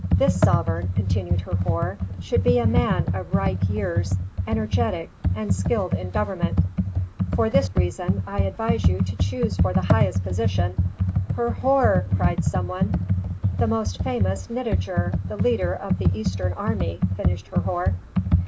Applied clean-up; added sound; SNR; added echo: none; Computer keyboard; -4 dB; none.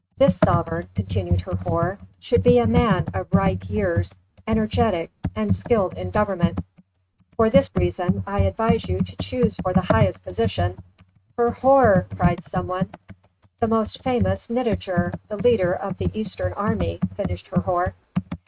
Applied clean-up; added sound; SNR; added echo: neural mask model RNNoise.